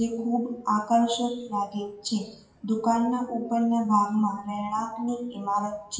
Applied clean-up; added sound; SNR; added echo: classical method WPE with log-MMSE.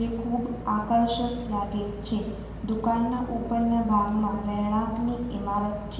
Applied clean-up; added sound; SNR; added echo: none; Boat, Water vehicle; 10 dB; reverberation time 1.1 s.